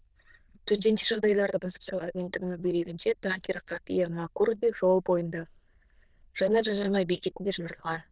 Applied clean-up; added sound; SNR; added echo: neural diffusion model UNIVERSE++.